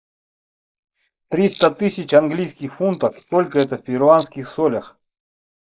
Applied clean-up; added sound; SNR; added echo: neural mask model Resemble Enhance denoiser.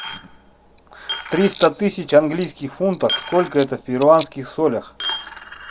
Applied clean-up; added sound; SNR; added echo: none; Coin (dropping); 12 dB; none.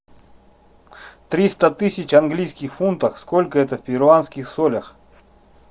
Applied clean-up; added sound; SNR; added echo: none; none; none; none.